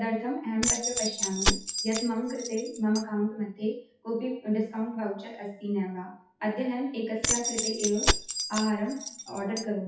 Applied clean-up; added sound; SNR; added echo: classical method WPE with log-MMSE.